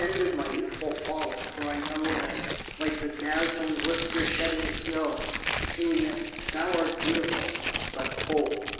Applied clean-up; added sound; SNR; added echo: none; Tearing; 3 dB; reverberation time 1.2 s.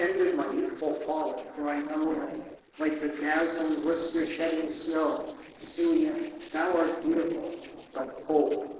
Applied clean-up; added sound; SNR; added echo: neural separator model SepFormer DNS4.